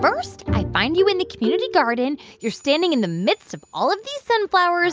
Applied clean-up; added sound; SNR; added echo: none; none; none; none.